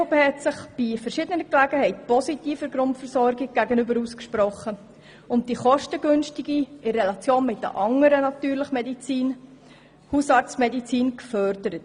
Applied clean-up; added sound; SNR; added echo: none; none; none; none.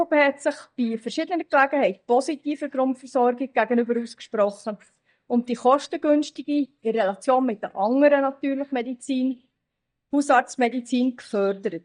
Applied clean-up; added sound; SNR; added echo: neural mask model DeepFilterNet 3.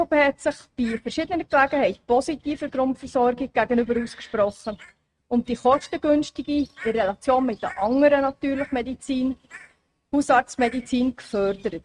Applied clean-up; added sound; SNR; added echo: neural mask model RNNoise.